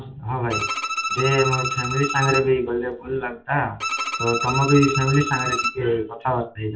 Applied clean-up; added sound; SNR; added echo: none; Bowed string instrument; 4 dB; reverberation time 0.2 s.